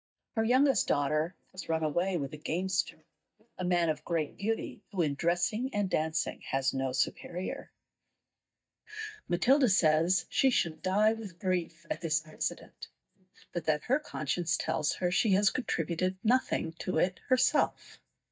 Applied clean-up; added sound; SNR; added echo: neural mask model DeepFilterNet 3.